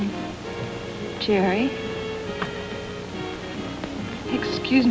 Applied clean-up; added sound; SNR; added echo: none; Vehicle; 14 dB; none.